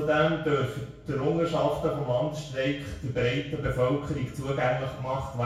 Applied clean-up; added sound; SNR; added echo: none; none; none; reverberation time 0.6 s.